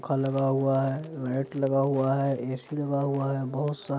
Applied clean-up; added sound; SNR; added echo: none; none; none; none.